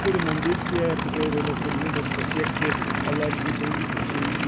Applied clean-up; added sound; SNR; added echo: none; Idling / Aircraft; -3 dB; none.